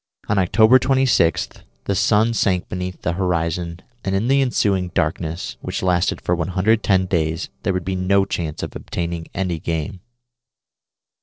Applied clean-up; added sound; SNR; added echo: neural separator model SepFormer DNS4.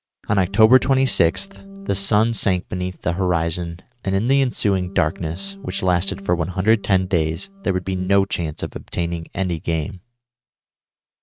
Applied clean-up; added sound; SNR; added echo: neural mask model RNNoise.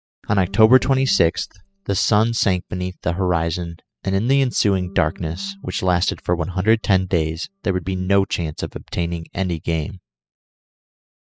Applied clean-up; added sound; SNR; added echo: classical method spectral subtraction.